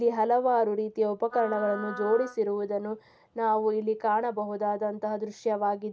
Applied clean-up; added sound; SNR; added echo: none; Wind instrument, woodwind instrument; 13 dB; none.